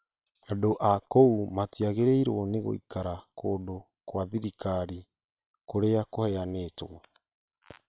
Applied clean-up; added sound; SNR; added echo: neural separator model SepFormer WHAM!.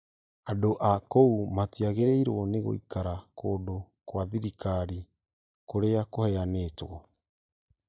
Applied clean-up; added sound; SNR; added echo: neural mask model DeepFilterNet 3.